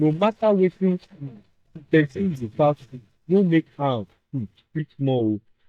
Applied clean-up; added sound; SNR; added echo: neural mask model DeepFilterNet 3.